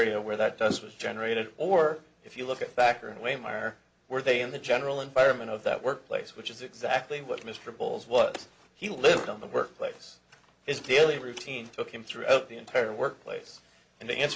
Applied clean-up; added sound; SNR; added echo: none; none; none; none.